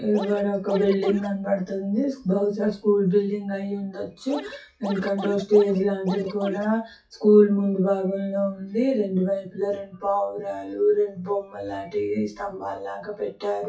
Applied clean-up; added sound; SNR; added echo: classical method WPE with log-MMSE.